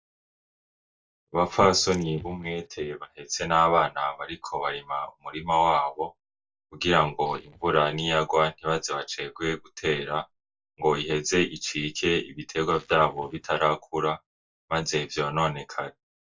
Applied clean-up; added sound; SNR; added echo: neural mask model DeepFilterNet 3.